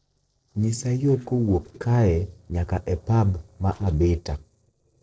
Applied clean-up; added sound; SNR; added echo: neural separator model SepFormer DNS4.